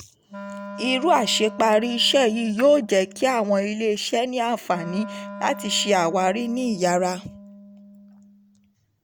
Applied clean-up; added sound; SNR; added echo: none; Wind instrument, woodwind instrument; 16 dB; none.